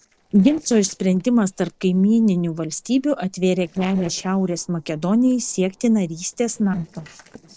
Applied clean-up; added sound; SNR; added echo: neural separator model SepFormer DNS4.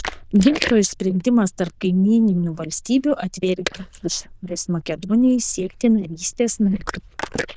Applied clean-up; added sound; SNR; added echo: neural diffusion model UNIVERSE++.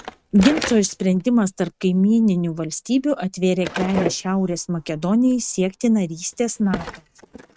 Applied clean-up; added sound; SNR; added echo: neural mask model RNNoise.